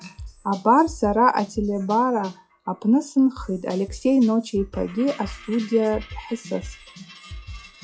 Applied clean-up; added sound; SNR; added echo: classical method log-MMSE.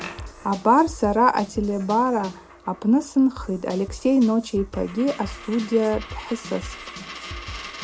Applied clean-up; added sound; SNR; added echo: none; Drum / Drum kit + Coin (dropping); 15 dB; none.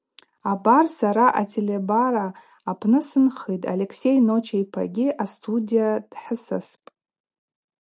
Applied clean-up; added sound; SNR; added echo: none; none; none; none.